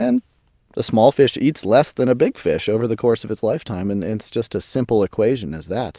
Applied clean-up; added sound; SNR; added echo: none; none; none; none.